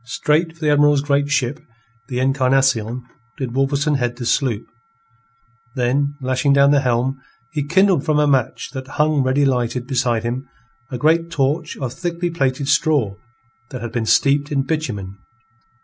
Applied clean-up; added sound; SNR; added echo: none; none; none; none.